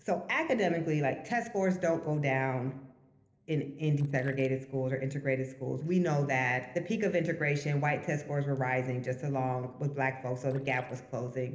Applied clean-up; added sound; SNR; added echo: neural separator model SepFormer DNS4.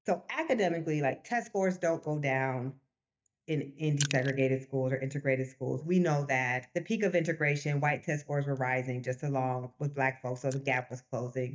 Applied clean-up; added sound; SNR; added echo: neural mask model DeepFilterNet 3.